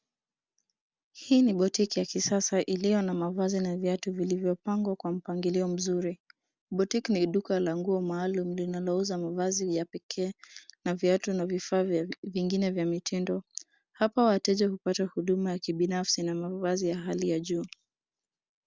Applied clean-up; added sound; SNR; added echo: none; none; none; none.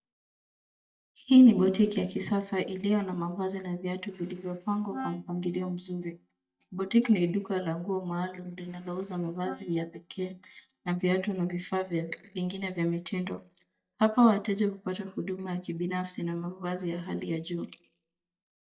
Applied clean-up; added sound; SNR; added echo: neural mask model DeepFilterNet 3.